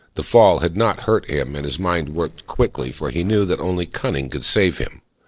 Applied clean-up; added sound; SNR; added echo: neural separator model SepFormer DNS4.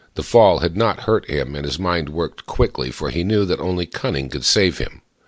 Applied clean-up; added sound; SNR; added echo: none; none; none; none.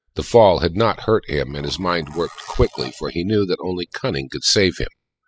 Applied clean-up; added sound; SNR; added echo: classical method spectral subtraction.